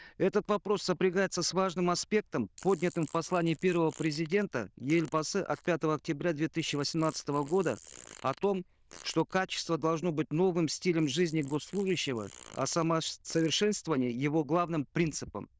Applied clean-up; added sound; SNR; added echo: neural diffusion model UNIVERSE++.